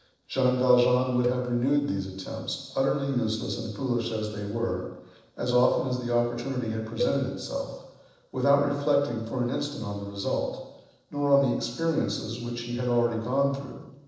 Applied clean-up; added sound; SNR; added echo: neural separator model SepFormer DNS4.